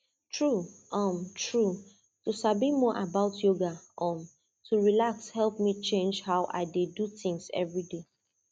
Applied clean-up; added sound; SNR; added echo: none; none; none; none.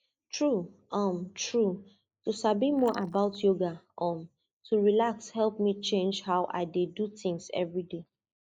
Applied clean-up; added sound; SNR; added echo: neural mask model Resemble Enhance denoiser.